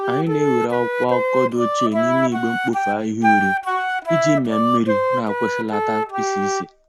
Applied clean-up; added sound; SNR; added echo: none; Wind instrument, woodwind instrument; -2 dB; none.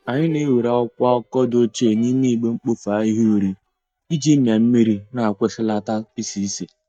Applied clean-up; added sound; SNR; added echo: neural mask model DeepFilterNet 3.